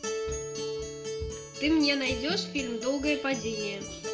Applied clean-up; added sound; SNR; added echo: none; Acoustic guitar; 5 dB; reverberation time 0.3 s.